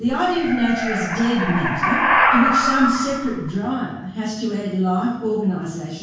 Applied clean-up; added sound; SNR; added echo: none; Animal; 0 dB; reverberation time 0.6 s.